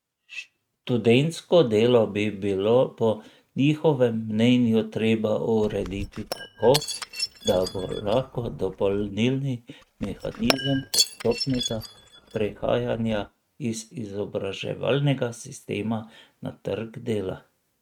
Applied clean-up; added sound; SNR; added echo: neural mask model RNNoise.